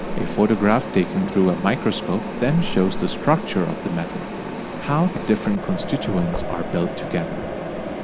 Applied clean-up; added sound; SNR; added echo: none; Mechanisms; 5 dB; none.